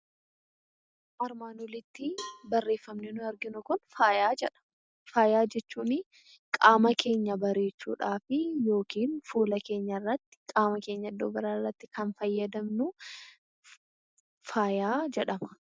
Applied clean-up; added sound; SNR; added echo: none; Cowbell; 19 dB; none.